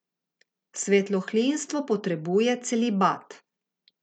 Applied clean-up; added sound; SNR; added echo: none; none; none; none.